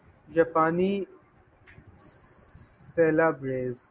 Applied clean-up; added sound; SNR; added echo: none; none; none; none.